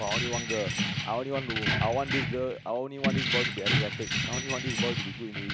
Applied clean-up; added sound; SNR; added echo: none; Keys jangling; -3 dB; none.